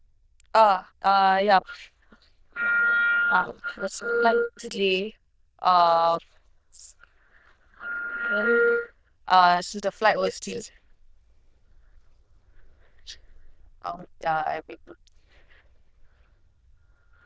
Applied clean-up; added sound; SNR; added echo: neural diffusion model UNIVERSE++.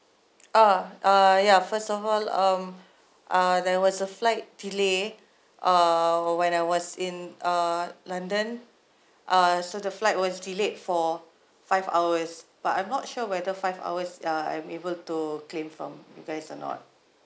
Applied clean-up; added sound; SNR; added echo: none; none; none; none.